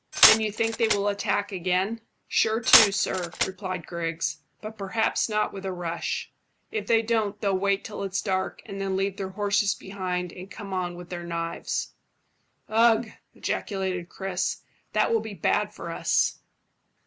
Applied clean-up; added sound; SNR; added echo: none; Glass; -4 dB; none.